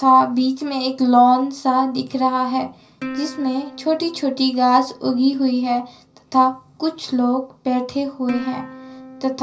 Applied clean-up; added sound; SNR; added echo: none; Plucked string instrument; 19 dB; reverberation time 0.5 s.